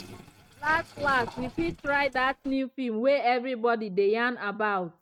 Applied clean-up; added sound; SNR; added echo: neural mask model RNNoise.